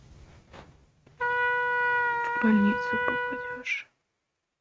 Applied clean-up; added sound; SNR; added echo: neural mask model RNNoise.